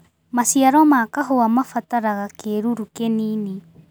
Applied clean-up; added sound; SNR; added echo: none; none; none; none.